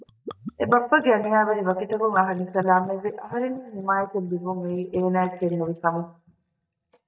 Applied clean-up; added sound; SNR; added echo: neural mask model DeepFilterNet 3.